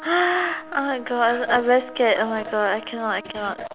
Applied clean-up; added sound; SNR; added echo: none; Trumpet; 19 dB; none.